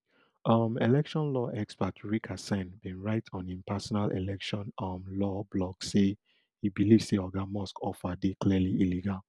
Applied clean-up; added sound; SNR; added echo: none; none; none; none.